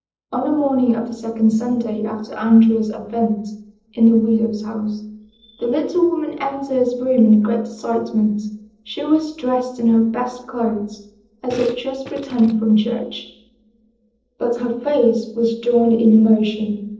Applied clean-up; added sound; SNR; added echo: neural separator model SepFormer DNS4.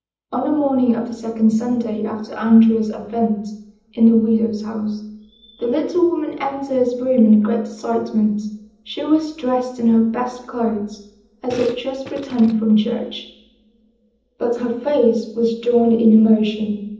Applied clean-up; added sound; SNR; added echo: none; Fart; 18 dB; reverberation time 0.8 s.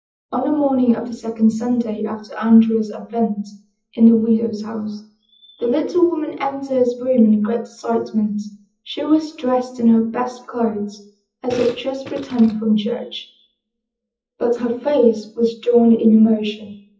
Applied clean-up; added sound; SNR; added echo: classical method WPE with log-MMSE.